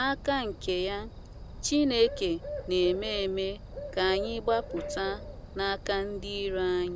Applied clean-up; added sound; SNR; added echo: none; Bird; 10 dB; none.